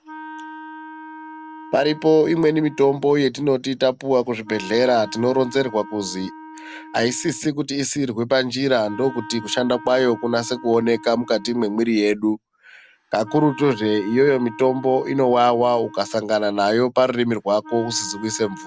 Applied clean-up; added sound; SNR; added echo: none; Wind instrument, woodwind instrument; 18 dB; none.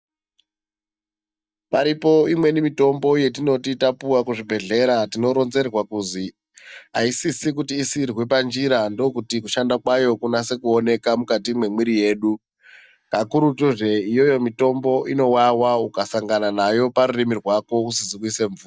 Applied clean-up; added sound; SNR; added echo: neural mask model DeepFilterNet 3.